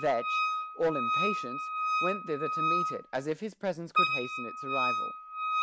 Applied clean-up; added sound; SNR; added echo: none; Wind instrument, woodwind instrument; -3 dB; none.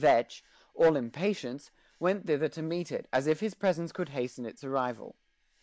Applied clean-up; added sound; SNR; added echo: neural mask model Resemble Enhance denoiser.